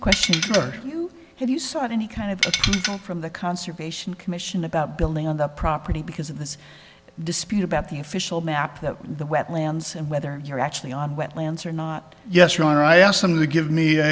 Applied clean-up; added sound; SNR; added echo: none; Tools; 2 dB; none.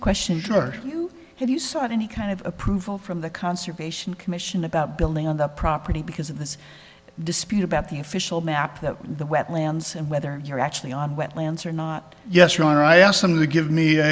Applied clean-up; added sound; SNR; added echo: none; none; none; none.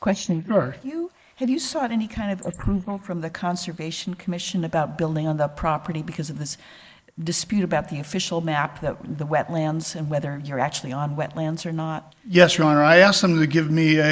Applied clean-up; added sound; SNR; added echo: neural mask model Resemble Enhance denoiser.